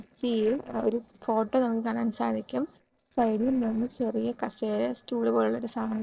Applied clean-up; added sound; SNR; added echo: neural separator model SepFormer DNS4.